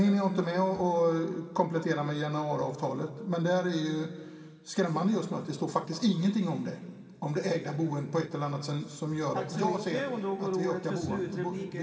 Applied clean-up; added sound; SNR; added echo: none; none; none; reverberation time 1.9 s.